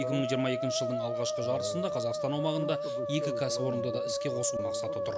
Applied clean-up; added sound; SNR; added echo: none; Musical instrument; -1 dB; none.